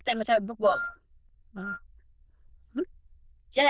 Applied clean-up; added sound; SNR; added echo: neural diffusion model UNIVERSE++.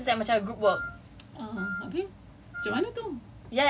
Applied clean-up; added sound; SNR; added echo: none; Wind instrument, woodwind instrument; 8 dB; none.